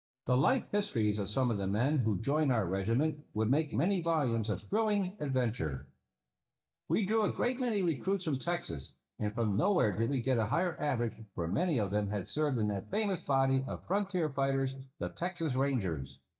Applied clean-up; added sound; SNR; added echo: neural mask model DeepFilterNet 3.